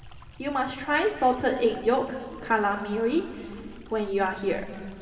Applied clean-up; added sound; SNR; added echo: none; Stream; 19 dB; reverberation time 2.4 s.